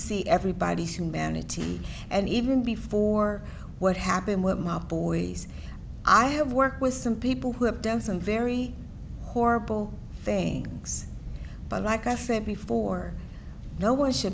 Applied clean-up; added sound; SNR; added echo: none; none; none; none.